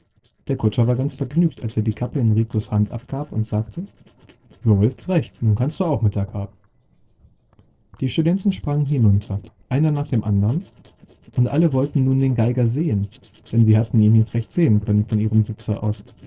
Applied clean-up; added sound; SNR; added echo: neural separator model SepFormer DNS4.